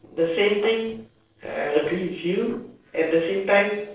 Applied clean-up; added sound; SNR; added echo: neural separator model SepFormer DNS4.